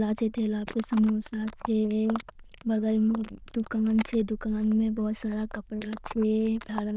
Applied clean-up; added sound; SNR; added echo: neural diffusion model UNIVERSE++.